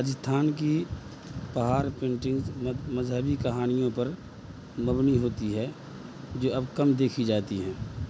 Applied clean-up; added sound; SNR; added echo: none; none; none; none.